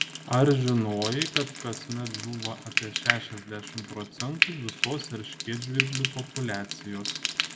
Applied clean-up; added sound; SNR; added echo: none; Frying (food); 2 dB; none.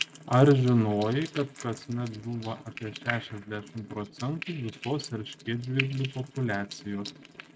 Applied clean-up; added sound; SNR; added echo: neural mask model RNNoise.